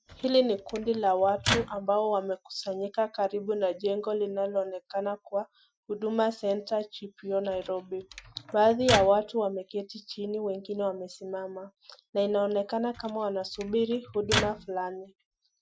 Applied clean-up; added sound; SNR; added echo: classical method Wiener filter.